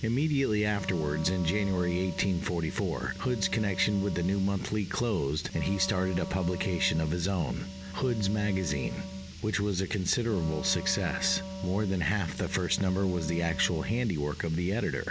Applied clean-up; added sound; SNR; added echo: none; Wind instrument, woodwind instrument + Car; 10 dB; none.